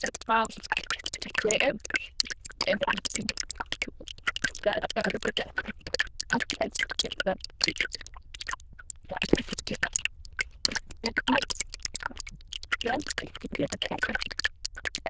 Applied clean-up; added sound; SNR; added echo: neural diffusion model UNIVERSE++.